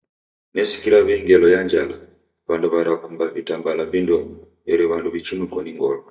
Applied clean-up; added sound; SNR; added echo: neural mask model DeepFilterNet 3.